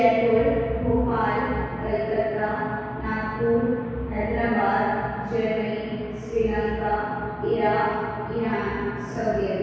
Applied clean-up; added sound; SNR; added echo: none; none; none; reverberation time 2.0 s.